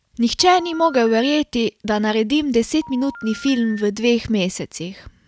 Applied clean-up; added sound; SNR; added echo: none; Telephone; 19 dB; none.